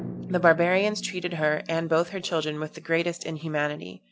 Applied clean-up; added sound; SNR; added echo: none; Drum; 16 dB; none.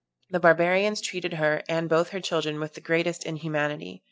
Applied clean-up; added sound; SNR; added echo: neural mask model DeepFilterNet 3.